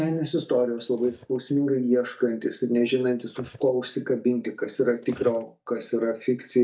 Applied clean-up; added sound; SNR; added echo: neural mask model DeepFilterNet 3.